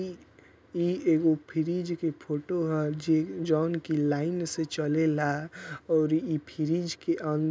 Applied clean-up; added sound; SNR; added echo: none; none; none; none.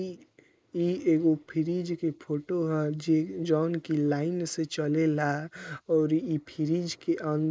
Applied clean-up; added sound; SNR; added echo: neural mask model Resemble Enhance denoiser.